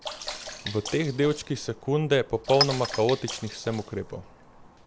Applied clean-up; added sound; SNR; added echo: none; Chink, clink + Sink (filling or washing) / Water / Splash, splatter; 9 dB; none.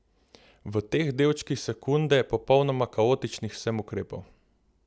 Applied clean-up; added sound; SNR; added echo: none; none; none; none.